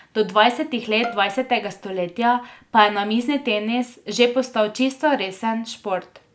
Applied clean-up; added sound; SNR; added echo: none; Bowed string instrument; 18 dB; none.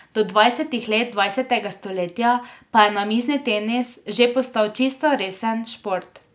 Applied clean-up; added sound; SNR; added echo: none; none; none; none.